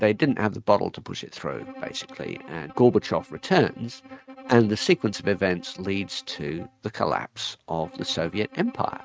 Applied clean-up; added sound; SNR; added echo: neural mask model RNNoise.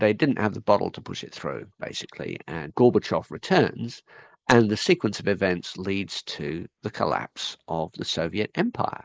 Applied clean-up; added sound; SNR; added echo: neural mask model Resemble Enhance denoiser.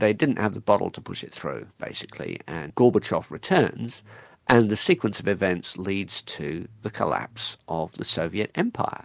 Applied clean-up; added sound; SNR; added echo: none; none; none; none.